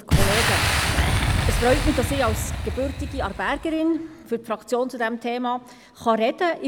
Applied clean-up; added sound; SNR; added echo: none; Boom; 0 dB; none.